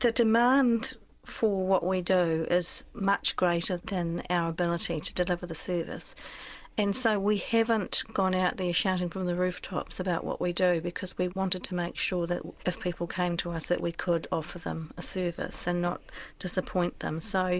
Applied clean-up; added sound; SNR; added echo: none; none; none; none.